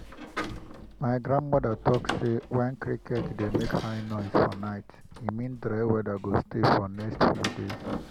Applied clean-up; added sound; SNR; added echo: none; Door; 10 dB; none.